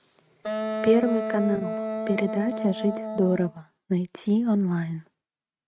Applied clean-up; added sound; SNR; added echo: neural mask model RNNoise.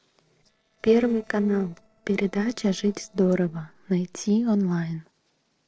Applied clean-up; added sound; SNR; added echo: neural separator model SepFormer DNS4.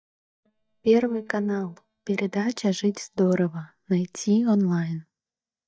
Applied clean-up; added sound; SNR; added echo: neural mask model DeepFilterNet 3.